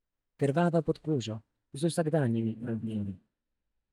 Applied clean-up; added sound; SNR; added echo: neural mask model DeepFilterNet 3.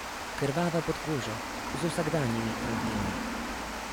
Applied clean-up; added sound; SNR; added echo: none; Water; 2 dB; none.